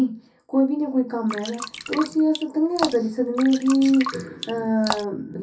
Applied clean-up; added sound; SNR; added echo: none; Drip; 11 dB; reverberation time 0.3 s.